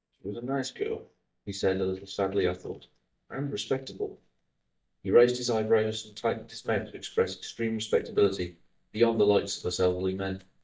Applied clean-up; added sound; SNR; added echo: neural mask model DeepFilterNet 3.